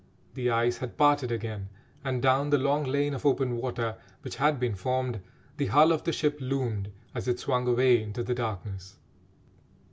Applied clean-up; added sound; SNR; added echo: none; none; none; none.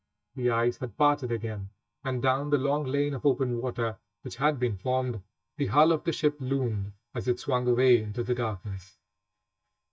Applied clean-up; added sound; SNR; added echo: neural mask model DeepFilterNet 3.